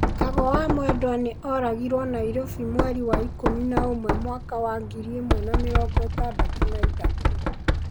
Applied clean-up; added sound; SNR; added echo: none; Knock; -3 dB; none.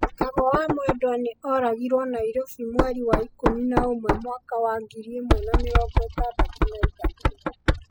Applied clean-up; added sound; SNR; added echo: classical method spectral subtraction.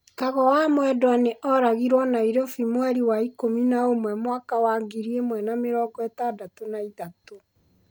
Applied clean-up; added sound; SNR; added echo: none; none; none; none.